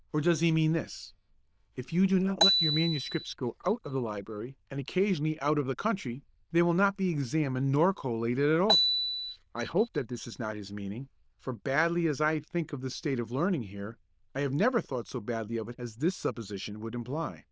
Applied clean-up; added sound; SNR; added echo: neural diffusion model UNIVERSE++.